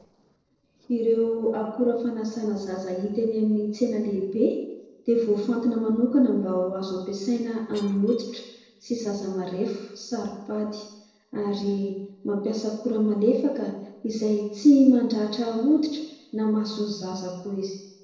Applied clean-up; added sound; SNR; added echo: neural separator model SepFormer DNS4.